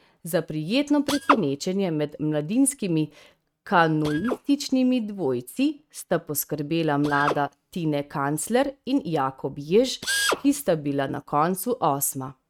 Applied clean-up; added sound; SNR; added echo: neural mask model RNNoise.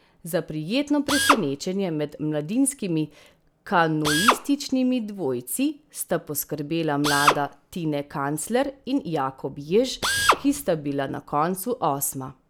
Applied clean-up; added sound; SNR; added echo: none; Drill; 4 dB; none.